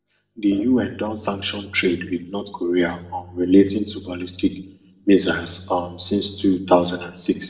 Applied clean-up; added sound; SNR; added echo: neural separator model SepFormer DNS4.